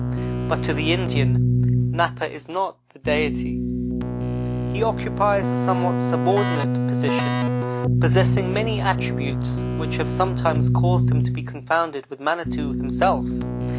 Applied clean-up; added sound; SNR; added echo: none; Keyboard (musical); -4 dB; none.